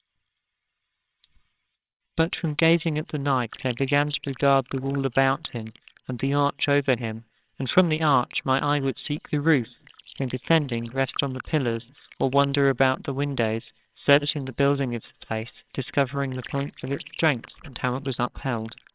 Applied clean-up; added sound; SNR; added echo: neural separator model SepFormer WHAMR!.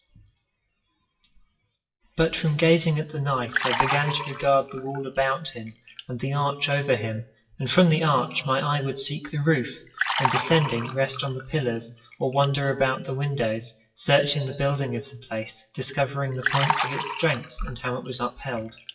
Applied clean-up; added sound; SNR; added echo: classical method WPE with log-MMSE.